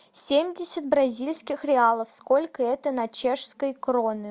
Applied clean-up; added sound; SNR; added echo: none; none; none; none.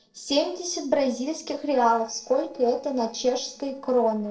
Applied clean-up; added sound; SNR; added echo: neural separator model SepFormer DNS4.